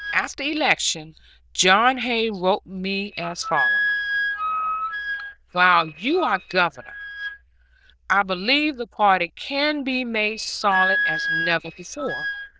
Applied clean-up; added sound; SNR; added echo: neural diffusion model UNIVERSE++.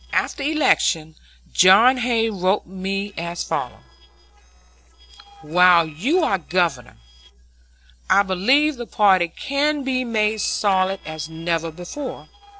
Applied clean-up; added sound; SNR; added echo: neural separator model SepFormer DNS4.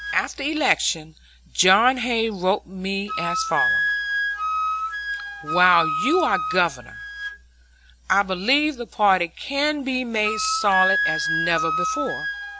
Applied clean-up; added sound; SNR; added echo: none; Wind instrument, woodwind instrument; 4 dB; none.